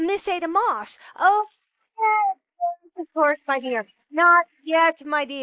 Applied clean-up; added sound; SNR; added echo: neural mask model Resemble Enhance denoiser.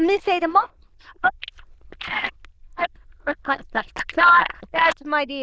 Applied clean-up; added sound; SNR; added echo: neural diffusion model UNIVERSE++.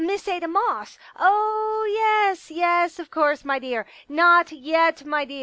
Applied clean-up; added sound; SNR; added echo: none; none; none; none.